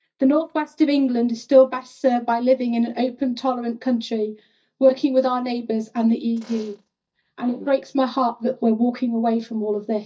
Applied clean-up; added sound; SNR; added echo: neural mask model DeepFilterNet 3.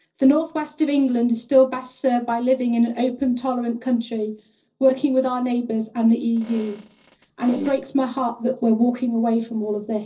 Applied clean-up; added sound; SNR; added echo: neural separator model SepFormer DNS4.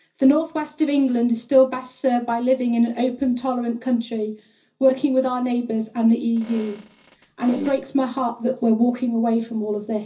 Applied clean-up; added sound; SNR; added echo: none; Fart; 14 dB; reverberation time 0.4 s.